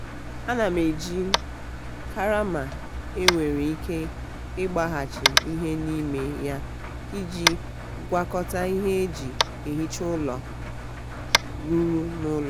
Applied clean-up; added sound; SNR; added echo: none; Engine + Tap; 2 dB; none.